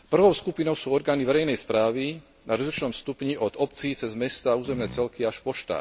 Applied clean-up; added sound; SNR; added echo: none; Fart; 15 dB; none.